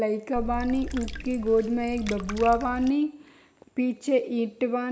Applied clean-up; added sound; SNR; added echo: none; Water / Liquid; 9 dB; none.